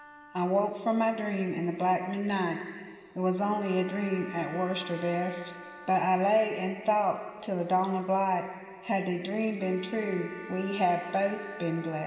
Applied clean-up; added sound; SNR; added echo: none; Bowed string instrument; 19 dB; reverberation time 2.6 s.